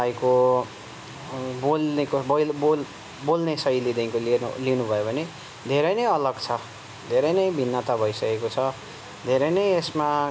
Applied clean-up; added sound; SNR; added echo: none; none; none; none.